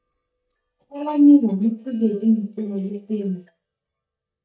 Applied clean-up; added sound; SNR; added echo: neural mask model DeepFilterNet 3.